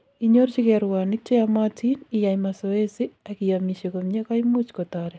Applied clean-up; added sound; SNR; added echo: none; none; none; none.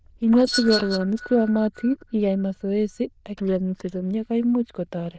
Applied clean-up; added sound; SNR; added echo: neural diffusion model UNIVERSE++.